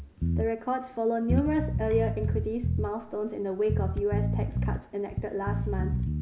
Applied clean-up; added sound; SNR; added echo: none; Bass guitar; -1 dB; none.